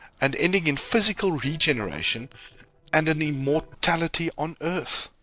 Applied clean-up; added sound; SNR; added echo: neural separator model SepFormer DNS4.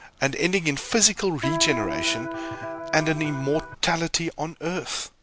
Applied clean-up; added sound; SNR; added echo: none; Electric guitar; 6 dB; none.